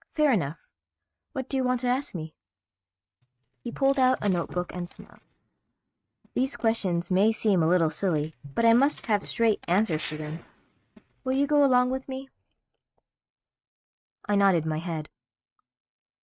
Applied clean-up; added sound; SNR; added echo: neural mask model RNNoise.